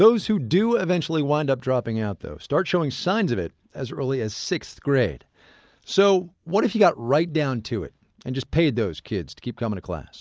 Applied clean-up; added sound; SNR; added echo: none; none; none; none.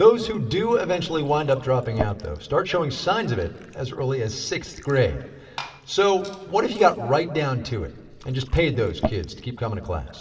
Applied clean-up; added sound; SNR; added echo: none; Fill (with liquid) / Glass; 15 dB; reverberation time 1.8 s.